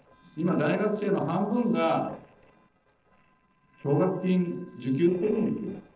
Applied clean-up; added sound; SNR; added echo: neural separator model SepFormer DNS4.